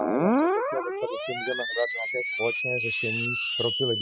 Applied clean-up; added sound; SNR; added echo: classical method spectral subtraction.